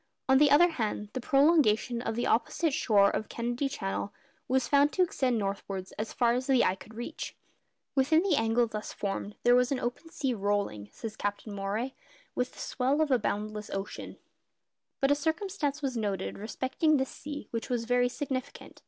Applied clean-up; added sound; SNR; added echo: none; none; none; none.